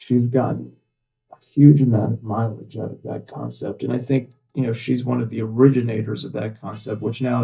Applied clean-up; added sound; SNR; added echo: neural mask model DeepFilterNet 3.